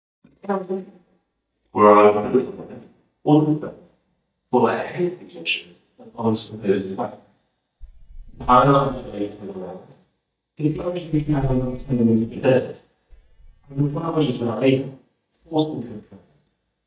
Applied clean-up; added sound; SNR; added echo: neural mask model DeepFilterNet 3.